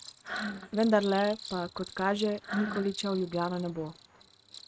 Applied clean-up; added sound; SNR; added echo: neural mask model RNNoise.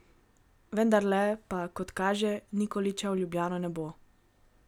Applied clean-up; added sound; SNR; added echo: none; none; none; none.